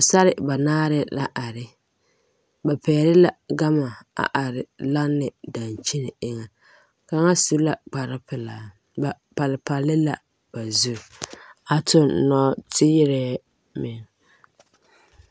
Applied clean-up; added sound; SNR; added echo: none; none; none; none.